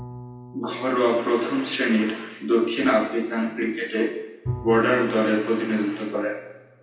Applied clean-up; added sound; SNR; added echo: none; Bowed string instrument; 16 dB; reverberation time 0.9 s.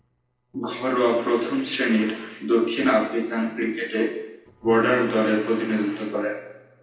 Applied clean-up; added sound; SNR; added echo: neural separator model SepFormer DNS4.